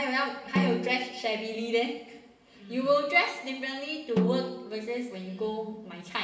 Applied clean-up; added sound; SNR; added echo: none; Snare drum; 4 dB; reverberation time 1.1 s.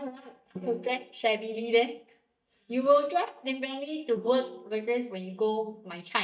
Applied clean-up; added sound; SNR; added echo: neural mask model DeepFilterNet 3.